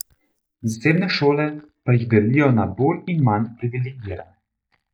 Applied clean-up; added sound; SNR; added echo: neural mask model DeepFilterNet 3.